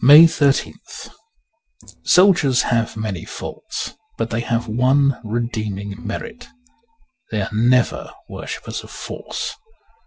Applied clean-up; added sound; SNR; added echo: neural separator model SepFormer DNS4.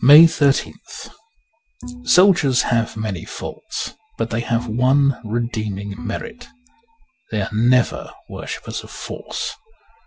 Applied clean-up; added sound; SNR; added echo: none; Bowed string instrument; 18 dB; none.